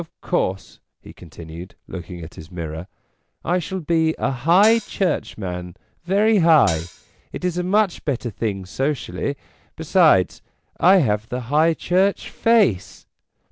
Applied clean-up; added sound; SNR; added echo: none; Hi-hat; 13 dB; none.